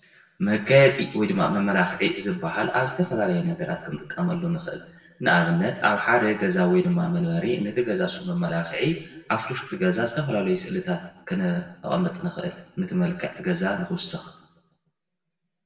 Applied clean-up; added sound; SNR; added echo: none; none; none; reverberation time 0.8 s.